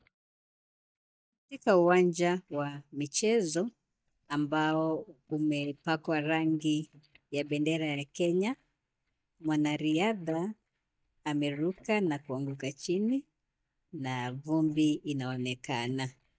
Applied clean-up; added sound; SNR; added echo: neural mask model DeepFilterNet 3.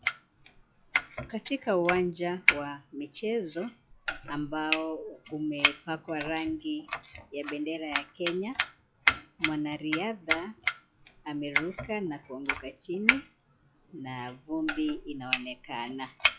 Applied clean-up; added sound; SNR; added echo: classical method log-MMSE.